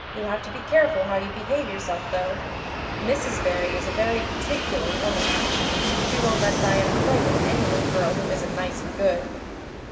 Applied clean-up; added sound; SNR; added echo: none; Fixed-wing aircraft, airplane; -1 dB; reverberation time 2.3 s.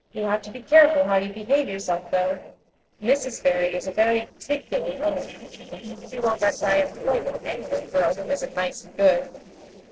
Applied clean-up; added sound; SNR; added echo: neural separator model SepFormer DNS4.